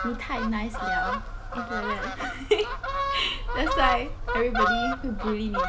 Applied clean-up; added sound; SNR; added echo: none; Fowl; -1 dB; none.